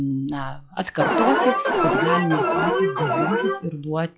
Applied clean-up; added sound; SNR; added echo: classical method log-MMSE.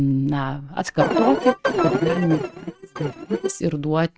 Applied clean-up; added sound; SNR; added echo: neural mask model RNNoise.